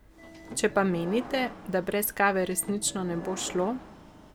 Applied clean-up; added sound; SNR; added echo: none; Subway, metro, underground / Sliding door; 14 dB; none.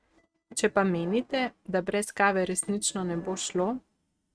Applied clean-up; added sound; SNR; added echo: neural mask model RNNoise.